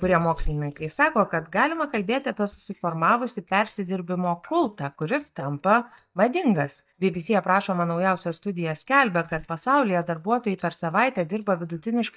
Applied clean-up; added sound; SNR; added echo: neural mask model DeepFilterNet 3.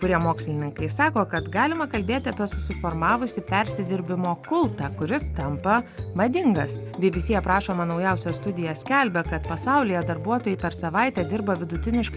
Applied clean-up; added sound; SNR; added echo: none; none; none; none.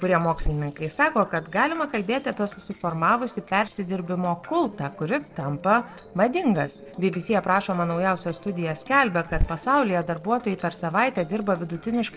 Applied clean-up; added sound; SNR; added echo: neural separator model SepFormer DNS4.